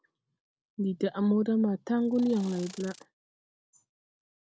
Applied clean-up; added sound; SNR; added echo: none; Insect; 19 dB; none.